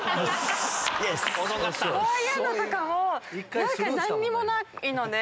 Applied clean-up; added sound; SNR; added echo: none; none; none; none.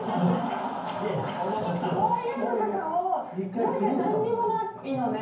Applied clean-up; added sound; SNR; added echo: none; none; none; reverberation time 0.9 s.